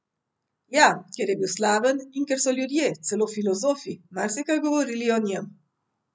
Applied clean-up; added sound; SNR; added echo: none; none; none; none.